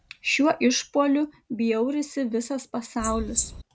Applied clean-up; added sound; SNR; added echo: none; Wild animals; 4 dB; none.